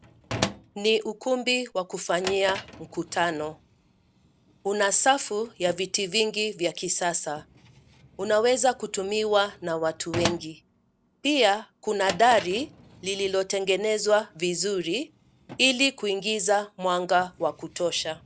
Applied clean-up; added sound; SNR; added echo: none; Drawer open or close; 14 dB; none.